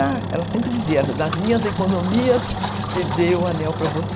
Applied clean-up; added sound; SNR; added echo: none; Engine; 4 dB; none.